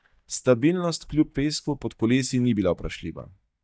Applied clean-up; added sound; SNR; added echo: neural mask model DeepFilterNet 3.